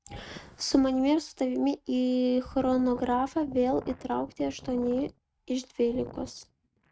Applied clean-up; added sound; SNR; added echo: neural mask model RNNoise.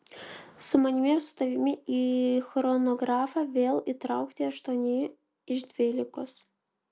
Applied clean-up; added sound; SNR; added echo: none; none; none; none.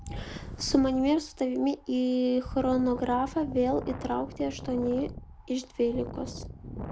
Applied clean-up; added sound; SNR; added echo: none; Wind; 12 dB; none.